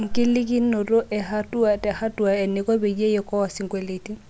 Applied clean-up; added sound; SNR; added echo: none; none; none; none.